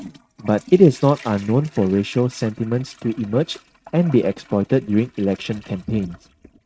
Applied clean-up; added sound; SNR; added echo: neural mask model RNNoise.